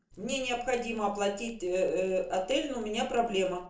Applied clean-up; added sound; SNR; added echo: neural separator model SepFormer DNS4.